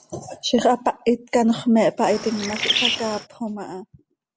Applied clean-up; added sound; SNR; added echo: none; Bird; 3 dB; none.